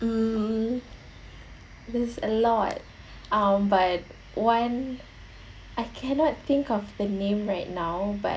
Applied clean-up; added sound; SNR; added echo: none; none; none; none.